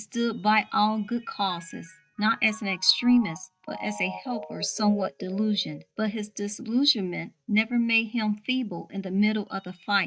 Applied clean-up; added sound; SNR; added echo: neural mask model RNNoise.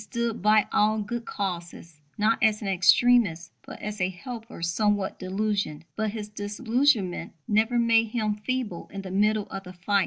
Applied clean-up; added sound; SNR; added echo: none; none; none; none.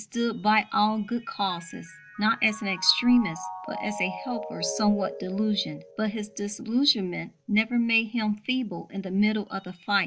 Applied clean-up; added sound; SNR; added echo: none; Mallet percussion; 15 dB; none.